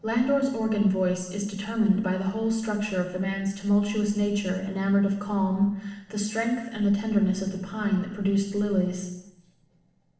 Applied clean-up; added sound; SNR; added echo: neural separator model SepFormer DNS4.